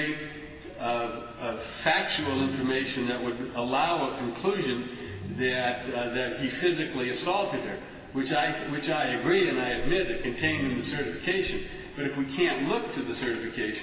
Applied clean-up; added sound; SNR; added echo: none; Ringtone; 15 dB; reverberation time 2.6 s.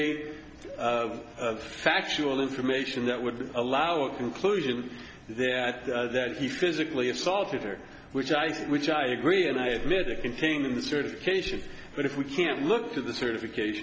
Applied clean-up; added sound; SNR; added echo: none; none; none; none.